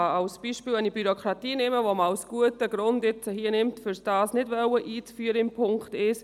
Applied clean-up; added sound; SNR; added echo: none; none; none; none.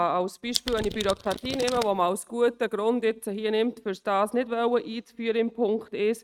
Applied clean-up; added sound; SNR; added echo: neural mask model RNNoise.